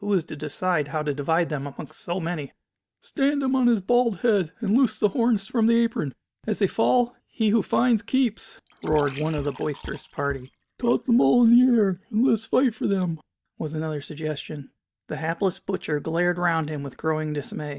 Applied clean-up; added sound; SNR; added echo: neural mask model DeepFilterNet 3.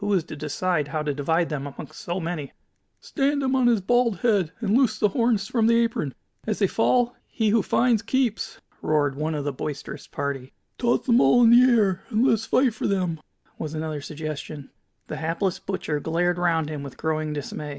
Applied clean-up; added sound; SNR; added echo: none; none; none; none.